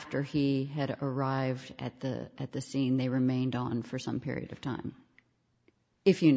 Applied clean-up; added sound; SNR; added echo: none; none; none; none.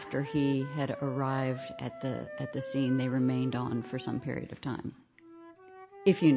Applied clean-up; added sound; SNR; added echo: none; Wind instrument, woodwind instrument; 14 dB; none.